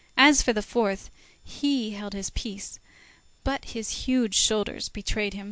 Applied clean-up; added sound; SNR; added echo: none; none; none; none.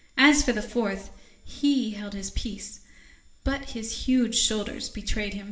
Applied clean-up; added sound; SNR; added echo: none; none; none; reverberation time 0.6 s.